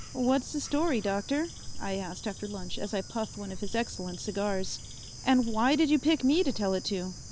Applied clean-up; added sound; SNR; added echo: none; Bird / Insect; 9 dB; none.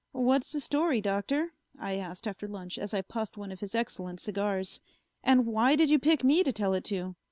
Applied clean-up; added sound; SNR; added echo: none; none; none; none.